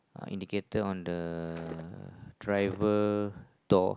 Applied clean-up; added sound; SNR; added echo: none; Skateboard; 16 dB; none.